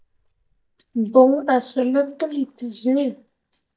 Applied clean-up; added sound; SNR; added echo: neural mask model DeepFilterNet 3.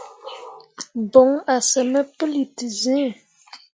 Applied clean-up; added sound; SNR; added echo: none; none; none; none.